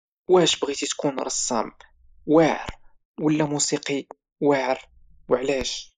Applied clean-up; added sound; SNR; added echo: neural mask model Resemble Enhance denoiser.